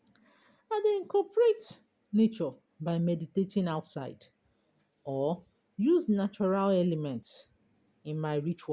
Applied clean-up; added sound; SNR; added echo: none; none; none; none.